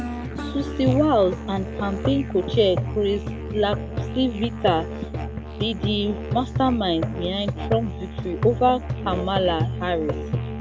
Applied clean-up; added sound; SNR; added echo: none; Musical instrument; 4 dB; none.